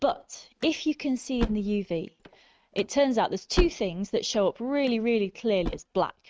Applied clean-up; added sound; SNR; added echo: neural mask model RNNoise.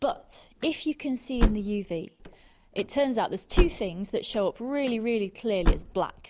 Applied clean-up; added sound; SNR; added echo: none; Slam / Car; 1 dB; none.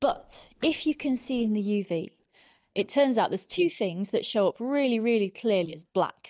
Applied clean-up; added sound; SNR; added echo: neural mask model DeepFilterNet 3.